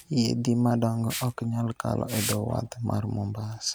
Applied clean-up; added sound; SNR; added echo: none; Liquid; 14 dB; none.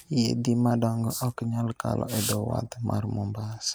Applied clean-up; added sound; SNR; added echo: neural mask model Resemble Enhance denoiser.